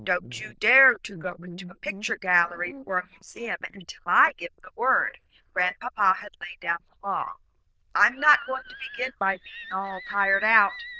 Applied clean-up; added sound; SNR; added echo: neural diffusion model UNIVERSE++.